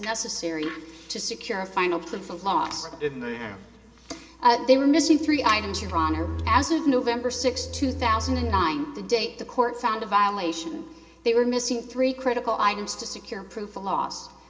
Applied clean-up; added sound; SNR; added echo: none; Bowed string instrument; 8 dB; reverberation time 0.7 s.